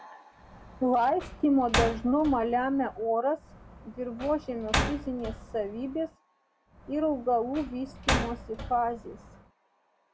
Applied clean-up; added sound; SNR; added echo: none; Slam; 6 dB; none.